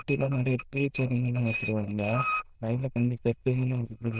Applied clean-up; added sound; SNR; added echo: neural diffusion model UNIVERSE++.